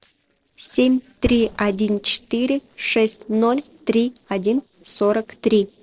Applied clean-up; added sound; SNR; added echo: neural separator model SepFormer DNS4.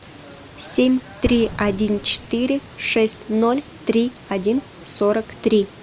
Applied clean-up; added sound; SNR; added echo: none; Explosion; 18 dB; none.